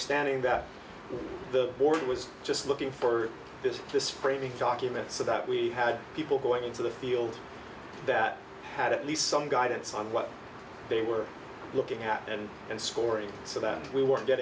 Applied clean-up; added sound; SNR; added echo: none; none; none; none.